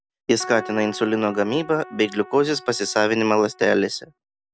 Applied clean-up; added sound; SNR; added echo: none; Keyboard (musical); 18 dB; none.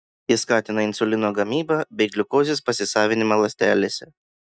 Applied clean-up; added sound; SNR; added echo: neural mask model DeepFilterNet 3.